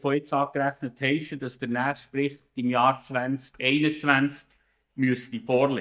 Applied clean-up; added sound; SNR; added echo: neural mask model DeepFilterNet 3.